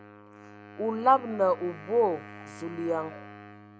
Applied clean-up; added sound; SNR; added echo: none; Wind instrument, woodwind instrument; 17 dB; none.